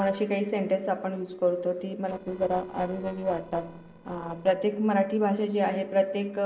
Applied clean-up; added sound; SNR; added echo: neural separator model SepFormer DNS4.